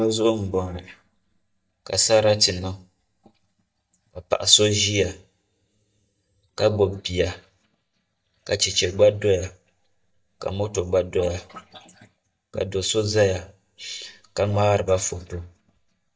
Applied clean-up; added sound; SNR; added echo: neural mask model DeepFilterNet 3.